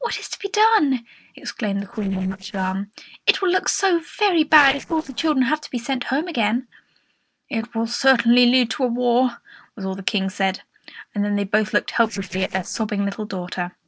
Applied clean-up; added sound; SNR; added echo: neural separator model SepFormer DNS4.